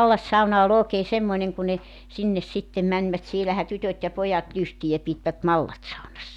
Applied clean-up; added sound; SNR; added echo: none; none; none; none.